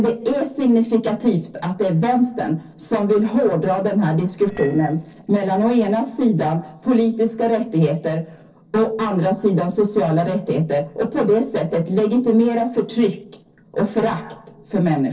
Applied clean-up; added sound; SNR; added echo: neural separator model SepFormer DNS4.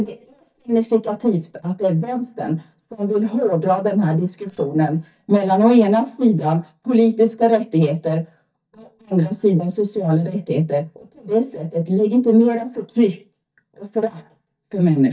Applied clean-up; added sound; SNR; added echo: neural mask model DeepFilterNet 3.